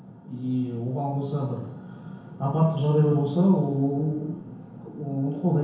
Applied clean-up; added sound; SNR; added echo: none; none; none; reverberation time 1.0 s.